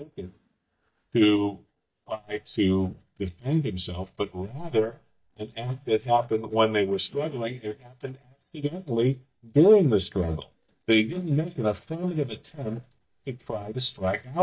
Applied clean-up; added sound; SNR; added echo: neural mask model DeepFilterNet 3.